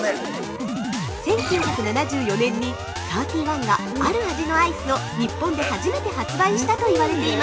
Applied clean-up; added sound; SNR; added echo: none; Siren; 11 dB; none.